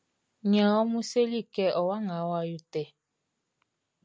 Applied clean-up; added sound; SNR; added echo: none; none; none; none.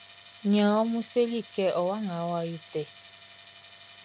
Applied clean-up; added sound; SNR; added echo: none; Tools; 19 dB; none.